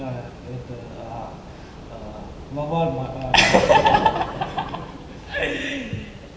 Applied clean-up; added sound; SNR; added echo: none; Thunder / Rain; 12 dB; reverberation time 2.0 s.